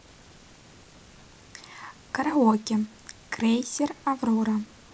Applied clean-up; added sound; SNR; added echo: none; none; none; none.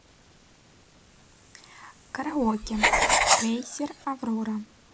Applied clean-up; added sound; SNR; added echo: none; Writing; -4 dB; none.